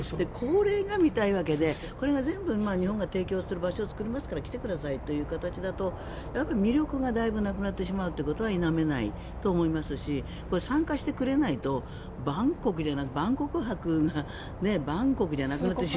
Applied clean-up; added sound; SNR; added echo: none; Insect / Frog; 10 dB; none.